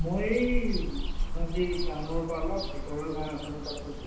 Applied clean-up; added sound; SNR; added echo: none; Cricket / Bird; -1 dB; reverberation time 0.9 s.